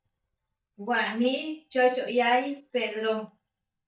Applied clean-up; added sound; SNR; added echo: neural mask model DeepFilterNet 3.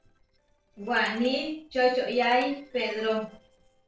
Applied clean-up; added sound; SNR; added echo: neural separator model SepFormer DNS4.